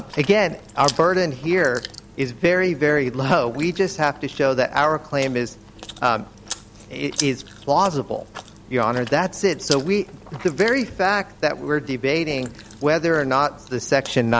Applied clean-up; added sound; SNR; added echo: none; Chewing, mastication; 16 dB; none.